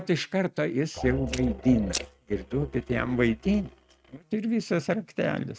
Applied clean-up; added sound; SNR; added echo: neural mask model RNNoise.